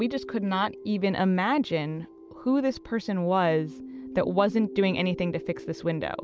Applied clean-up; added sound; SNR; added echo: none; none; none; none.